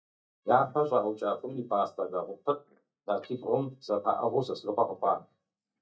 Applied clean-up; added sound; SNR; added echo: neural mask model DeepFilterNet 3.